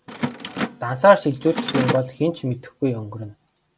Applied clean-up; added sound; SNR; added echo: none; Mechanisms; 8 dB; none.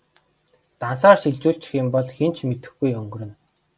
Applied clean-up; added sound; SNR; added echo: none; none; none; none.